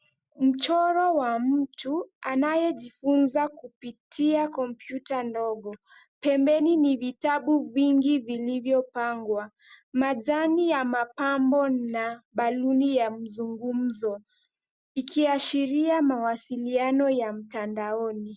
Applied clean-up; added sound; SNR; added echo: none; none; none; none.